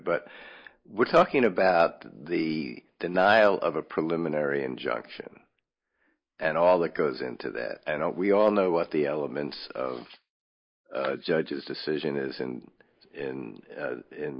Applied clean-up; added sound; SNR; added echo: neural mask model Resemble Enhance denoiser.